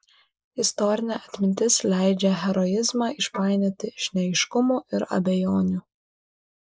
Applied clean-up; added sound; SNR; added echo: neural mask model Resemble Enhance denoiser.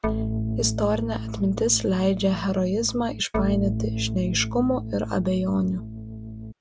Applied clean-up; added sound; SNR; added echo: none; Organ; 4 dB; none.